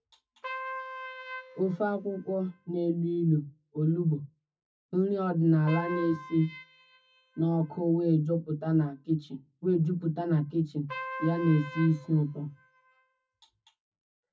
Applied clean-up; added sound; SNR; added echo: classical method WPE with log-MMSE.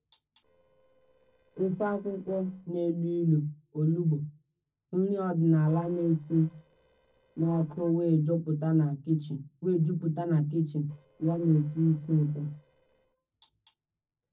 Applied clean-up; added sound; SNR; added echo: neural separator model SepFormer DNS4.